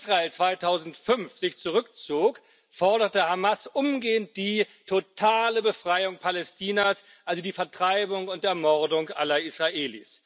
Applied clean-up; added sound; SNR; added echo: none; none; none; none.